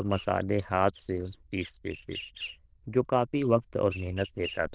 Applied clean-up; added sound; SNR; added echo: neural diffusion model UNIVERSE++.